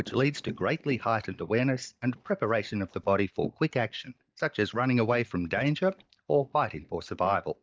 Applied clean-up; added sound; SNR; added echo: neural mask model DeepFilterNet 3.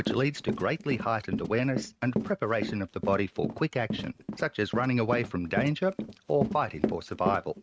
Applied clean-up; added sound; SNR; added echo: neural mask model RNNoise.